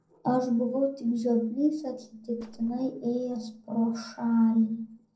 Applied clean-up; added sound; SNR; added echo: neural separator model SepFormer DNS4.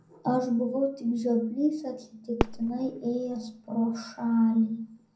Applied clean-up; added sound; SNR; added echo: none; Fireworks; 11 dB; reverberation time 0.6 s.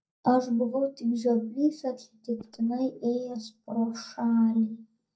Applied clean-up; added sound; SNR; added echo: neural mask model DeepFilterNet 3.